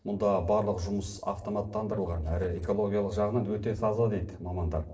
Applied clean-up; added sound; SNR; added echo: neural separator model SepFormer DNS4.